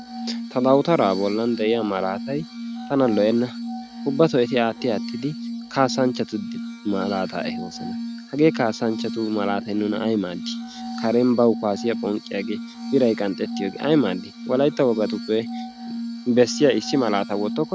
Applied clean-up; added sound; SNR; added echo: none; Glass; 9 dB; none.